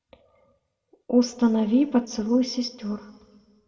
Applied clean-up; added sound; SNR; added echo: none; none; none; reverberation time 1.2 s.